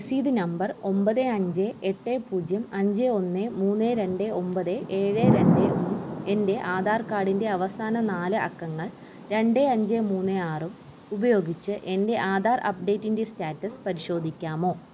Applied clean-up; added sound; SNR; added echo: none; Thunder / Rain; 7 dB; none.